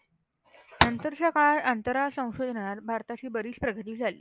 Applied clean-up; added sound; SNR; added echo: none; Tap; -3 dB; none.